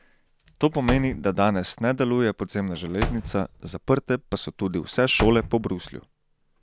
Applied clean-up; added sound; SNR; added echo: none; Slam / Wood; 10 dB; none.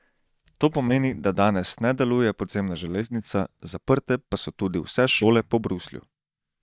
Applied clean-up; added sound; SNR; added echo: neural mask model DeepFilterNet 3.